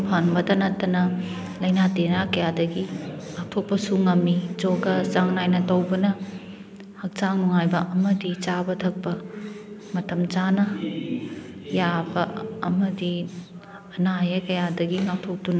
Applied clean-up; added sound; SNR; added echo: none; none; none; none.